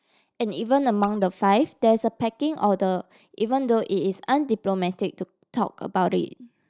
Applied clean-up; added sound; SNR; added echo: neural mask model DeepFilterNet 3.